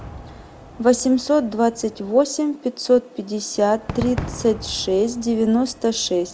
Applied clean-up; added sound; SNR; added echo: none; Crowd / Cheering / Fireworks; 15 dB; none.